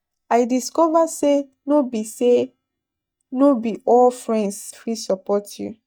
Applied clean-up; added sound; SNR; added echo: neural mask model DeepFilterNet 3.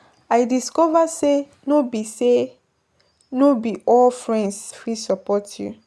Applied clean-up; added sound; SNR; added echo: none; none; none; none.